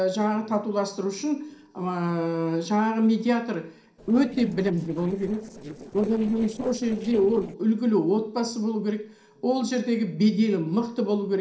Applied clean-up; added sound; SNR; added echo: neural separator model SepFormer DNS4.